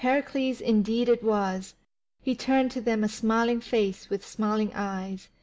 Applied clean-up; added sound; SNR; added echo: none; none; none; none.